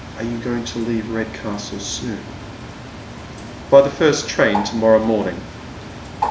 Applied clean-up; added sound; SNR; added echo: none; Bird; 10 dB; none.